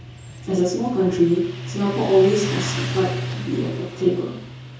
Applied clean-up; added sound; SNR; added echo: none; Motorcycle; 8 dB; reverberation time 0.6 s.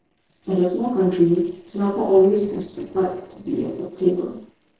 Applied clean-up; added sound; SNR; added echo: neural separator model SepFormer DNS4.